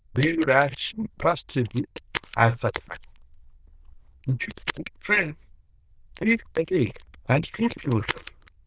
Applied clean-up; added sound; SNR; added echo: neural diffusion model UNIVERSE++.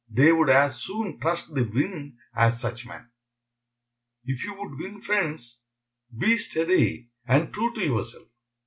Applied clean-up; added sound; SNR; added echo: none; none; none; none.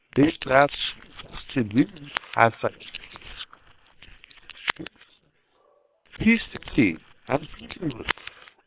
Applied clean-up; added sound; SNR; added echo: neural separator model SepFormer WHAM!.